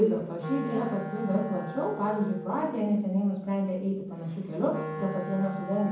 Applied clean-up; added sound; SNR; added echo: none; Wind instrument, woodwind instrument; 11 dB; reverberation time 1.2 s.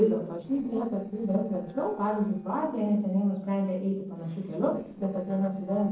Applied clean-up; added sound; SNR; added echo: neural separator model SepFormer DNS4.